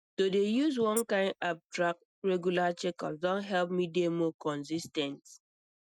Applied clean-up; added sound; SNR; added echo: neural mask model DeepFilterNet 3.